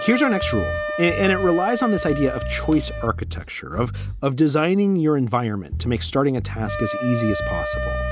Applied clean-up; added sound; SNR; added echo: none; Wind instrument, woodwind instrument; 9 dB; none.